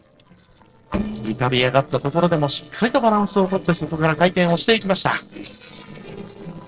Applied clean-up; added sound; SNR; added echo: neural separator model SepFormer DNS4.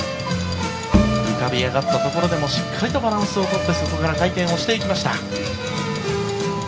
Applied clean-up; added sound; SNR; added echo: none; Bowed string instrument; 1 dB; reverberation time 1.5 s.